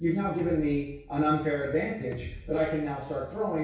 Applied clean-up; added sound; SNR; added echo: none; Bass drum; 17 dB; reverberation time 0.6 s.